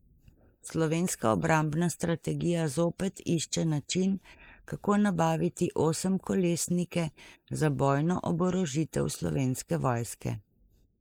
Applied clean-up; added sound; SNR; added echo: neural mask model Resemble Enhance denoiser.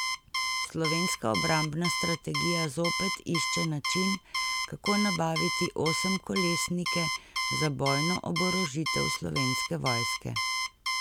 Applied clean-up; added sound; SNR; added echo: none; Alarm; 0 dB; none.